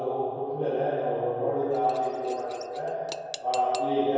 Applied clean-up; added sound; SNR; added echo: none; Cutlery, silverware / Dishes, pots, and pans; 17 dB; reverberation time 2.2 s.